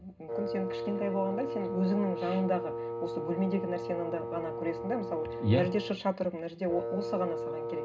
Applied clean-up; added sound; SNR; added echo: none; Wind instrument, woodwind instrument; 4 dB; reverberation time 0.2 s.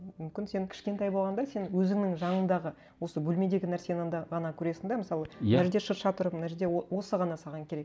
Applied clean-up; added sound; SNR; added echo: none; none; none; none.